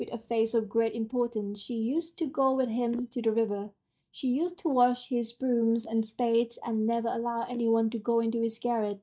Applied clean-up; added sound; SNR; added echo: neural mask model DeepFilterNet 3.